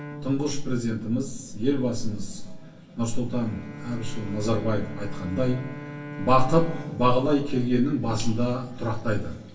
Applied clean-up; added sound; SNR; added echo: none; Bowed string instrument; 16 dB; reverberation time 0.2 s.